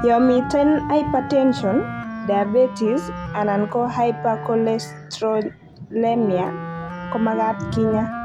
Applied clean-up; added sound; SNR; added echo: none; Wind instrument, woodwind instrument; 10 dB; none.